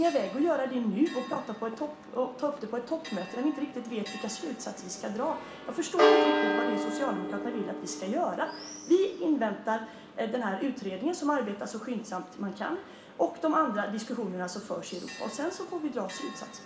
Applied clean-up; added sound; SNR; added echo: none; Church bell; 4 dB; reverberation time 0.9 s.